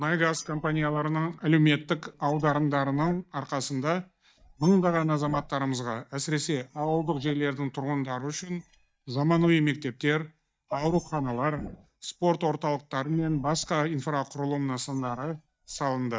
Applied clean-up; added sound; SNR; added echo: neural mask model DeepFilterNet 3.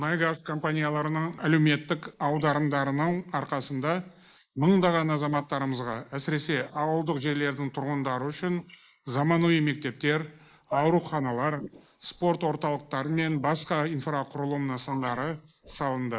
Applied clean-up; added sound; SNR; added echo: neural mask model Resemble Enhance denoiser.